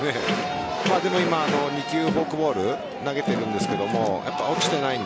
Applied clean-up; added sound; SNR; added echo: none; none; none; none.